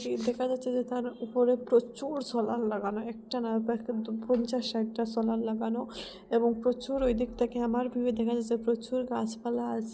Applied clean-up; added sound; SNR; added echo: none; none; none; none.